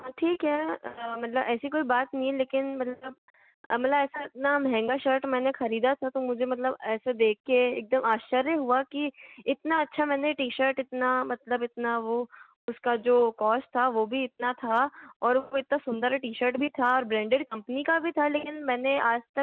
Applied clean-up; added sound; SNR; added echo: none; none; none; none.